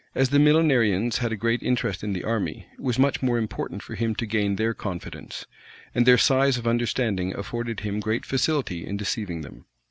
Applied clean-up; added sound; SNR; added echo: none; none; none; none.